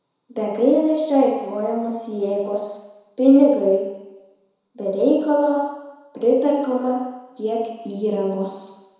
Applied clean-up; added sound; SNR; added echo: none; none; none; reverberation time 1.0 s.